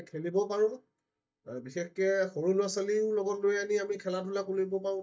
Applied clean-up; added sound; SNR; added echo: neural mask model DeepFilterNet 3.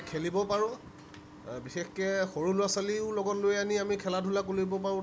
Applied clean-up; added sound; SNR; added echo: none; none; none; none.